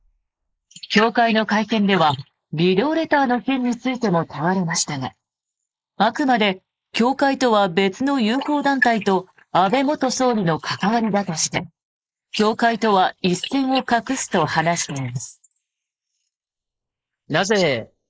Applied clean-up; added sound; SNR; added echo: neural mask model Resemble Enhance denoiser.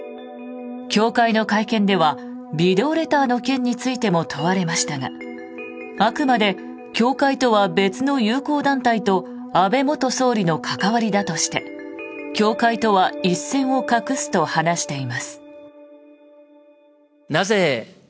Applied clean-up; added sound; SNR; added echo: none; none; none; none.